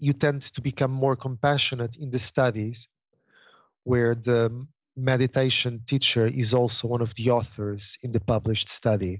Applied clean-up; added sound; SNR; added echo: none; none; none; none.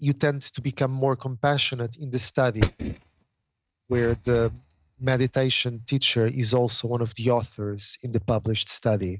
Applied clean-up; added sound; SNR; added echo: neural mask model RNNoise.